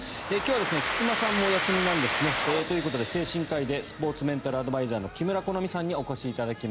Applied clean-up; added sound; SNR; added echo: none; Domestic sounds, home sounds; 4 dB; none.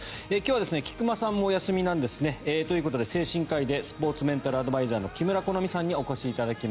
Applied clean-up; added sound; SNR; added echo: none; none; none; none.